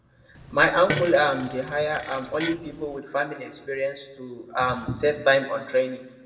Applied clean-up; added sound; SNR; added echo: none; Fart; 9 dB; reverberation time 0.8 s.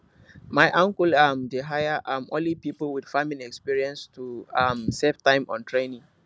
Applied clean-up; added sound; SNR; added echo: none; none; none; none.